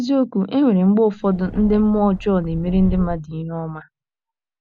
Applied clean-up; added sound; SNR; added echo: none; Subway, metro, underground; 10 dB; none.